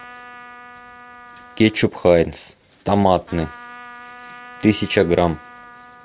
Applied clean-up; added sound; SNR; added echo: none; Trumpet; 20 dB; none.